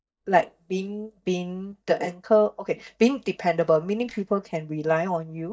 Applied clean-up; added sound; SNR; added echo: neural mask model DeepFilterNet 3.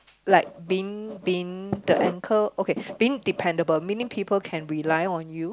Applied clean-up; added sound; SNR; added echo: none; none; none; none.